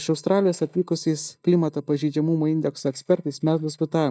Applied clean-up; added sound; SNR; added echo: neural mask model DeepFilterNet 3.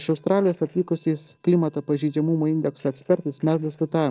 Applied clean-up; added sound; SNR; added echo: neural separator model SepFormer DNS4.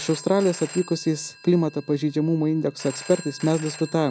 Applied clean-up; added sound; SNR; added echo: none; Telephone; 17 dB; none.